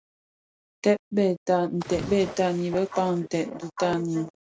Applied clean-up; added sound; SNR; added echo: none; Splash, splatter; 15 dB; none.